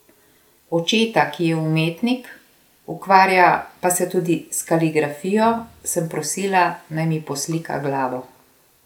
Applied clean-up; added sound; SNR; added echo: none; none; none; none.